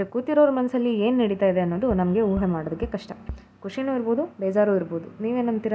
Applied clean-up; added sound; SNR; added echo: none; Bass drum; 15 dB; none.